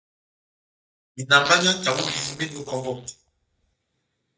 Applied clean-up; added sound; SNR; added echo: neural mask model DeepFilterNet 3.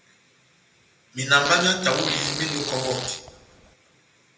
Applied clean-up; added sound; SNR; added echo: none; Fart; 5 dB; reverberation time 0.8 s.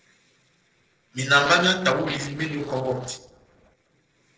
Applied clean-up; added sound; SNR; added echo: neural separator model SepFormer DNS4.